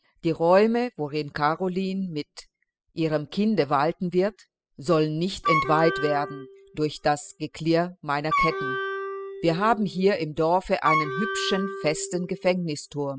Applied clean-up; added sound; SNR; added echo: classical method spectral subtraction.